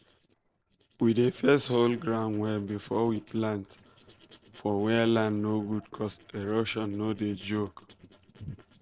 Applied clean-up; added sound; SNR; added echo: neural separator model SepFormer DNS4.